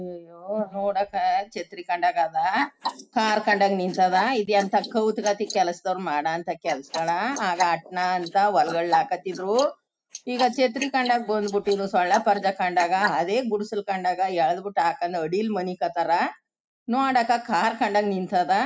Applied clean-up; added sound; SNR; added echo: neural mask model Resemble Enhance denoiser.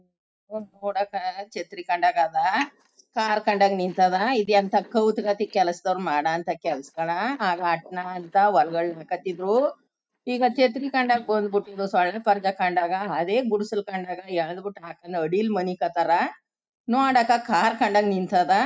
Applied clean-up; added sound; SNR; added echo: neural mask model DeepFilterNet 3.